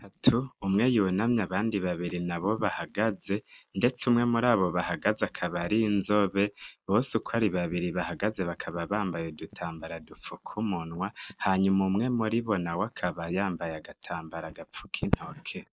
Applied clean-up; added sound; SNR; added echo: neural mask model Resemble Enhance denoiser.